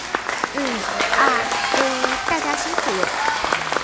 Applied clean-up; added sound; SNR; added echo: none; Applause / Crowd / Cheering; -4 dB; none.